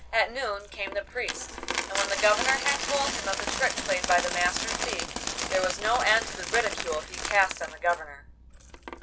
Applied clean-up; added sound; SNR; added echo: none; Coin (dropping); 4 dB; none.